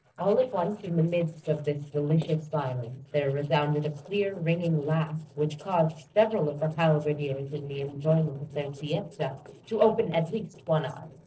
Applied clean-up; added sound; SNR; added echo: neural separator model SepFormer DNS4.